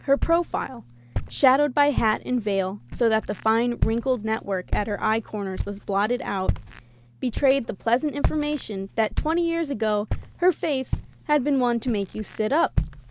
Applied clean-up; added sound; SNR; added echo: none; Walk, footsteps; 7 dB; none.